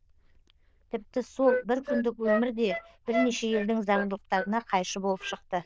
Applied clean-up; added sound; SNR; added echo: neural diffusion model UNIVERSE++.